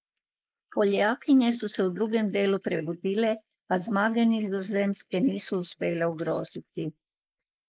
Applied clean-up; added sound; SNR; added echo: neural mask model Resemble Enhance denoiser.